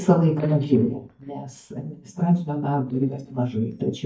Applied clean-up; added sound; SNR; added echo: neural mask model DeepFilterNet 3.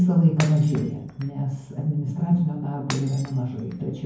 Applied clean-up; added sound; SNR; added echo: none; Shatter; 19 dB; reverberation time 0.9 s.